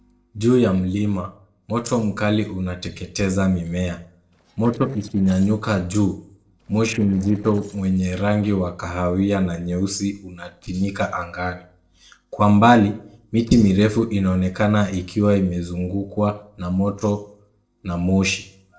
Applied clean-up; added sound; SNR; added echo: neural separator model SepFormer DNS4.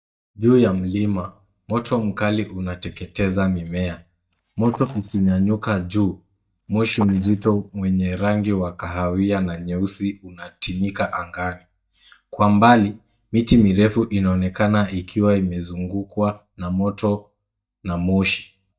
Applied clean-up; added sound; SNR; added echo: neural mask model DeepFilterNet 3.